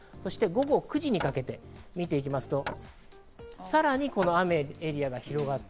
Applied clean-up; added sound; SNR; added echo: none; Hammer; 17 dB; none.